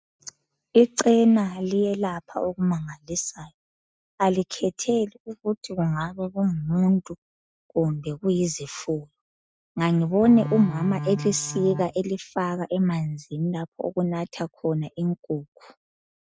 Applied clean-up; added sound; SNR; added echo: neural mask model RNNoise.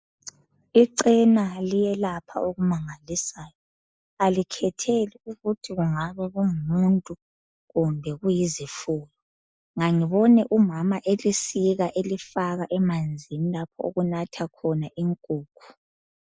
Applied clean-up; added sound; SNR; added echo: neural mask model Resemble Enhance denoiser.